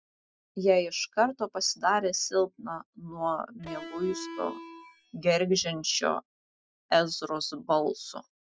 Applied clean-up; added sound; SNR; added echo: classical method Wiener filter.